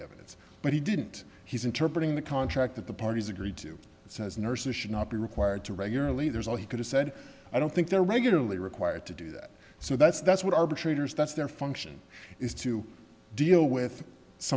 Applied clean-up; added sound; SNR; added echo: none; none; none; none.